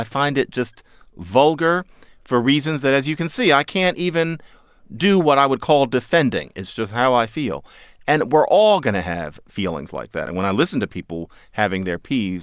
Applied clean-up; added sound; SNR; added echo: none; none; none; none.